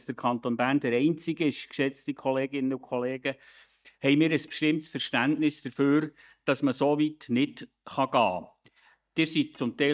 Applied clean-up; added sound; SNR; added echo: neural mask model DeepFilterNet 3.